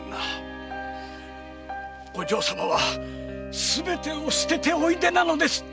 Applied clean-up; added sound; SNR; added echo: none; none; none; none.